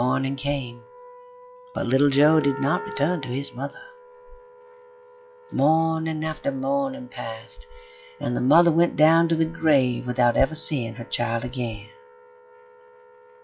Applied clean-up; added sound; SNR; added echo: classical method log-MMSE.